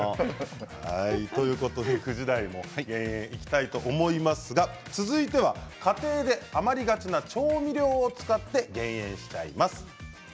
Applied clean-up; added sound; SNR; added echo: none; none; none; none.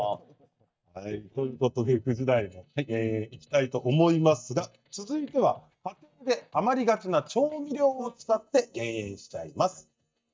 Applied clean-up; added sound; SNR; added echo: neural mask model DeepFilterNet 3.